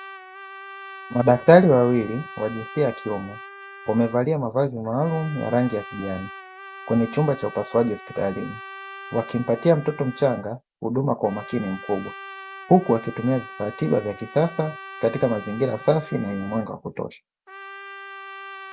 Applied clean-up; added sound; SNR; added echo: none; Trumpet; 16 dB; none.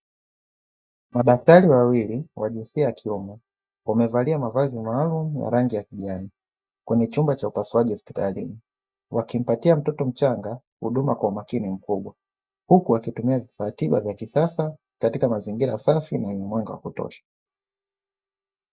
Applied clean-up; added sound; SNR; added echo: neural mask model DeepFilterNet 3.